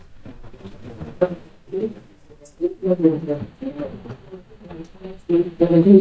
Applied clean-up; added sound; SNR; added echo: neural mask model DeepFilterNet 3.